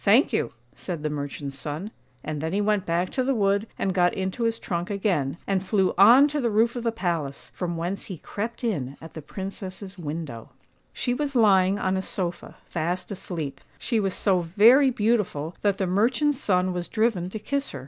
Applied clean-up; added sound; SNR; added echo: none; none; none; none.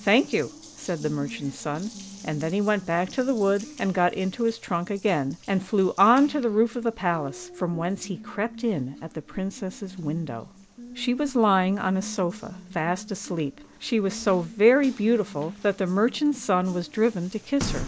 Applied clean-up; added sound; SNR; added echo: none; Water tap, faucet; 16 dB; none.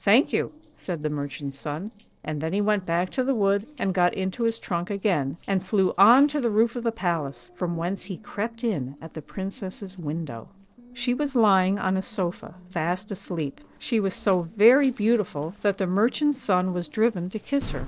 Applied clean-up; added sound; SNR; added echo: neural separator model SepFormer DNS4.